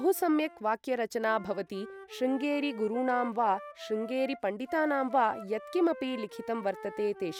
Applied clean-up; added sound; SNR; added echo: none; Wind instrument, woodwind instrument; 15 dB; none.